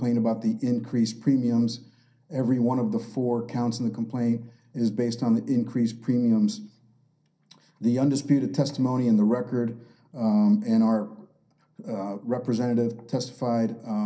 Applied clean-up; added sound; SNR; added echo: none; none; none; reverberation time 0.3 s.